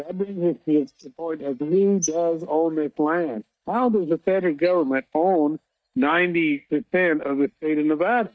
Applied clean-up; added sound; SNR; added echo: neural mask model DeepFilterNet 3.